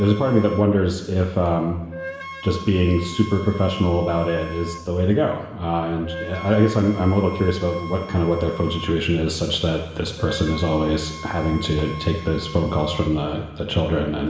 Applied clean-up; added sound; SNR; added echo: none; Wind instrument, woodwind instrument; 17 dB; reverberation time 1.3 s.